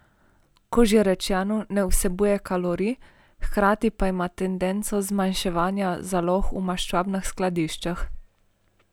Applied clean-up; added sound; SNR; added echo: none; none; none; none.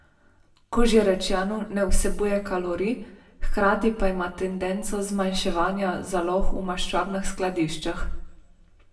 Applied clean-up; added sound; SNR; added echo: none; none; none; reverberation time 0.6 s.